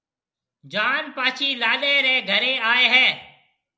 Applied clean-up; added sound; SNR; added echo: none; none; none; none.